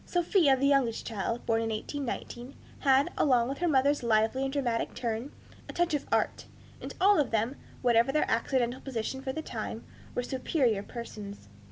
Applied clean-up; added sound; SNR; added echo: none; none; none; none.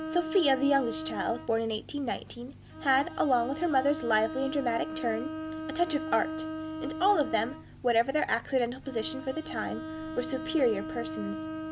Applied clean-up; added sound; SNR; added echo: none; Bowed string instrument; 8 dB; none.